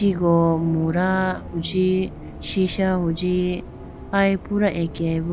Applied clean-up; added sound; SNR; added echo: none; Bus; 13 dB; none.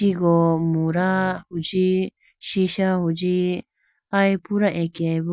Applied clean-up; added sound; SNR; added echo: none; none; none; none.